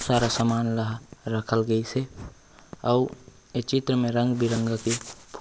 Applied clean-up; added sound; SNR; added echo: none; none; none; none.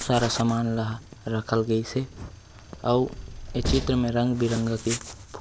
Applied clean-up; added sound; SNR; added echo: none; Train; 11 dB; none.